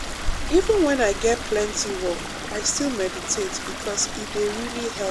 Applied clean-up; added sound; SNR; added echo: none; Stream; 5 dB; none.